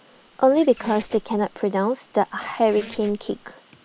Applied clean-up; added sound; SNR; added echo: none; Squeak; 20 dB; none.